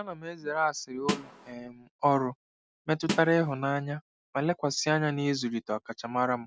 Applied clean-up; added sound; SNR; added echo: none; Snare drum; 4 dB; none.